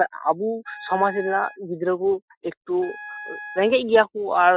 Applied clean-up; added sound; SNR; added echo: classical method Wiener filter.